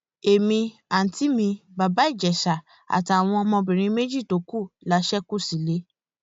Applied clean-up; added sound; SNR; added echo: none; none; none; none.